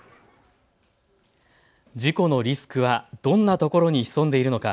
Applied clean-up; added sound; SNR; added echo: none; none; none; none.